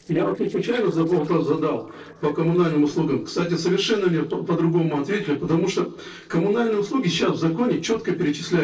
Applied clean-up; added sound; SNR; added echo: neural separator model SepFormer DNS4.